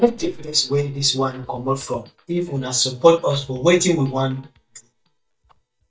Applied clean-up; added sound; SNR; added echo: neural mask model DeepFilterNet 3.